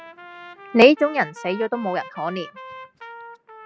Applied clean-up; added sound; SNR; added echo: none; Trumpet; 17 dB; none.